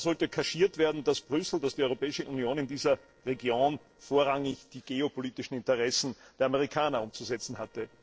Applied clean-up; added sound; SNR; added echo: neural separator model SepFormer DNS4.